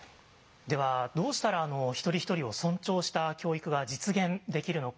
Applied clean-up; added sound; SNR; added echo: none; none; none; none.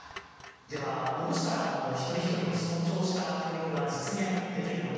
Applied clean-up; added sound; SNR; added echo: none; Clock; 18 dB; reverberation time 2.1 s.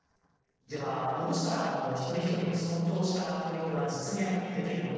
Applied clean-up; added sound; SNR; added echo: neural separator model SepFormer DNS4.